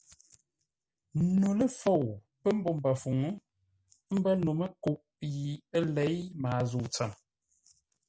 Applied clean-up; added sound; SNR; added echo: none; none; none; none.